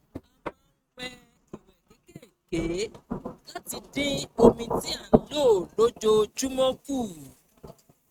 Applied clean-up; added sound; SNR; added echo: neural mask model RNNoise.